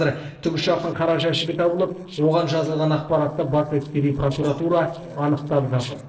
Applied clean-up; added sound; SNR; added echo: neural separator model SepFormer DNS4.